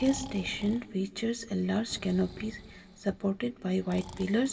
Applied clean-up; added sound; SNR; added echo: none; Breathing; 17 dB; reverberation time 1.6 s.